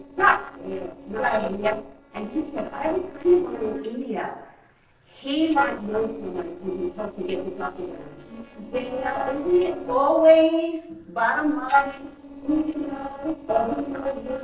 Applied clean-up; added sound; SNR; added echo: neural separator model SepFormer DNS4.